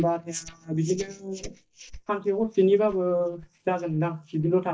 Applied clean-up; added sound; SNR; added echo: neural mask model DeepFilterNet 3.